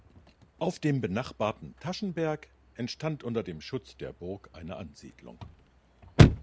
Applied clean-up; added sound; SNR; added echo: none; Chirp, tweet / Slam / Car; -4 dB; none.